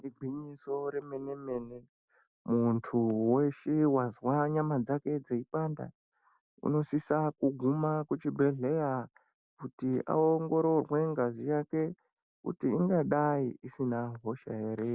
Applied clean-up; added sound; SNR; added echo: none; none; none; none.